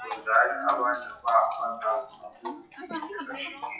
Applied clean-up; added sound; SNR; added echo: classical method WPE with log-MMSE.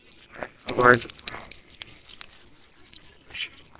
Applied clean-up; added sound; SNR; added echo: neural separator model SepFormer WHAMR!.